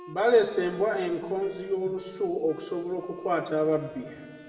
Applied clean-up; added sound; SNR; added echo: none; Wind instrument, woodwind instrument; 20 dB; reverberation time 1.9 s.